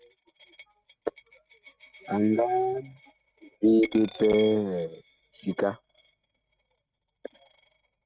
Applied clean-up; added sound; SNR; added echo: neural mask model RNNoise.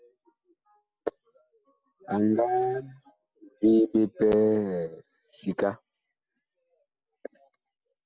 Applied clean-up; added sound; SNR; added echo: none; none; none; none.